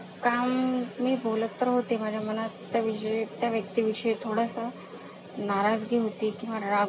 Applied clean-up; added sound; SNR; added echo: none; none; none; none.